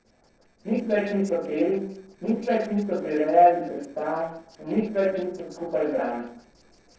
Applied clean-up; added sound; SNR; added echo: neural separator model SepFormer DNS4.